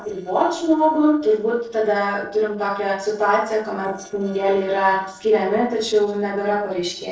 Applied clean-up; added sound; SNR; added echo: neural separator model SepFormer DNS4.